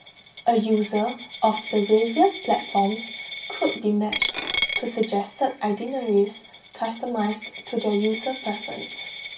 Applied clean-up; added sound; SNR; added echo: none; Coin (dropping); 8 dB; reverberation time 0.3 s.